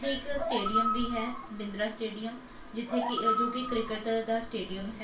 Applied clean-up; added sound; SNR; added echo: none; Animal; 2 dB; reverberation time 0.3 s.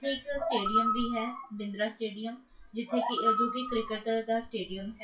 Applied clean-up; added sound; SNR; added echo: classical method WPE with log-MMSE.